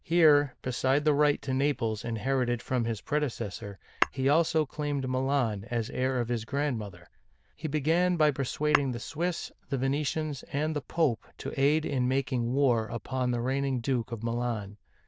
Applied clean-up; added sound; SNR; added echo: neural diffusion model UNIVERSE++.